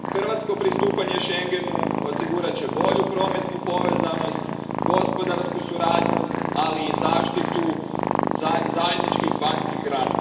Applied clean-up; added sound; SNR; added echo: none; Purr; -1 dB; reverberation time 1.3 s.